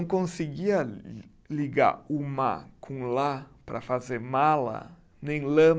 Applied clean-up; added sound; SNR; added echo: none; none; none; none.